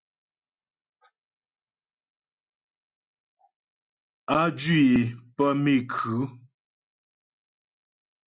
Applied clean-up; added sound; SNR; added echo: none; none; none; none.